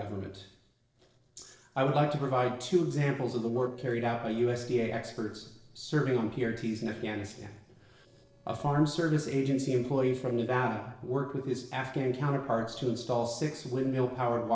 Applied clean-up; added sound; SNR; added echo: neural separator model SepFormer DNS4.